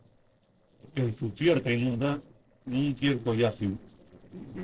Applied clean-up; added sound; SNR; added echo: neural separator model SepFormer DNS4.